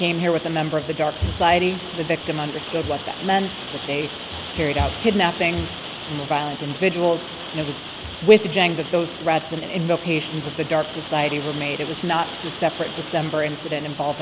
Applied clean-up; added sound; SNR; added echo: none; Rain; 11 dB; none.